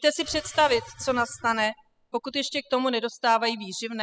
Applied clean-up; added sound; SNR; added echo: classical method spectral subtraction.